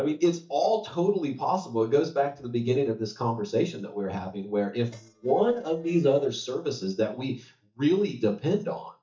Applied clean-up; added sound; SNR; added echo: neural mask model DeepFilterNet 3.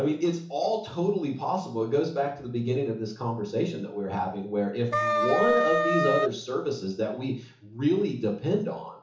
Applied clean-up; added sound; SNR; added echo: none; Wind instrument, woodwind instrument; -3 dB; reverberation time 0.8 s.